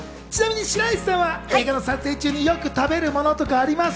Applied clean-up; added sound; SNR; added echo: none; none; none; none.